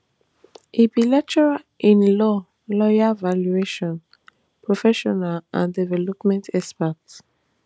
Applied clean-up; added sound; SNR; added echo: none; none; none; none.